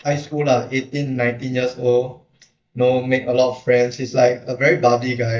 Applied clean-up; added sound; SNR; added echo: neural mask model DeepFilterNet 3.